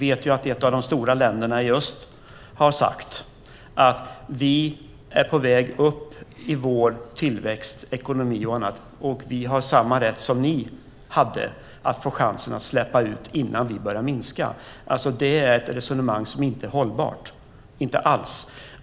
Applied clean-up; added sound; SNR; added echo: none; none; none; none.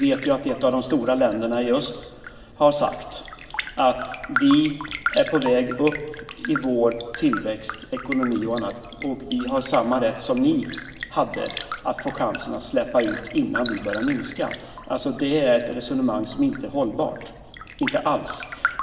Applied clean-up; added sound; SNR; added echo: none; Raindrop; 11 dB; reverberation time 2.4 s.